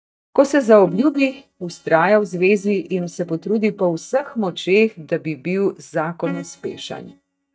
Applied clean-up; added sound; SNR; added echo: neural mask model DeepFilterNet 3.